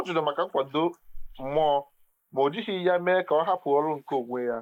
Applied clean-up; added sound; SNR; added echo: neural mask model Resemble Enhance denoiser.